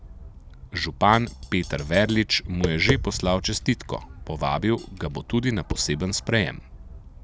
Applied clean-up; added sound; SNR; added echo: none; Tap; 10 dB; none.